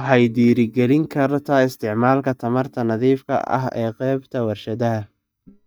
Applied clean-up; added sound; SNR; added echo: neural mask model DeepFilterNet 3.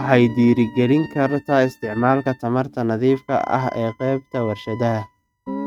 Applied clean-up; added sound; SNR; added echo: neural mask model RNNoise.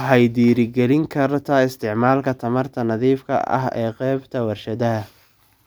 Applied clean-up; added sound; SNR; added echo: none; none; none; none.